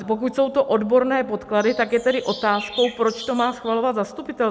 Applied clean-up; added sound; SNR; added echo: none; Chirp, tweet; 15 dB; none.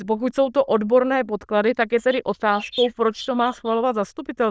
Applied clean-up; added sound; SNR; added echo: neural diffusion model UNIVERSE++.